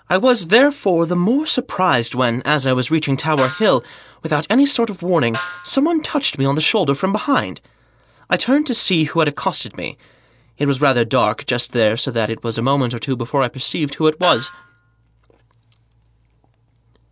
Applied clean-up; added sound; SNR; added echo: none; Snare drum; 15 dB; none.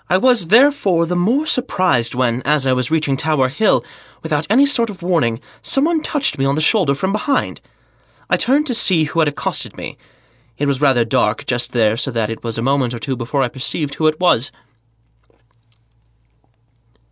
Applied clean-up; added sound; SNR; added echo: none; none; none; none.